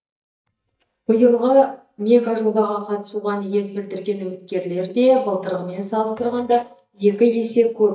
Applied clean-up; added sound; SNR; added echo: neural mask model DeepFilterNet 3.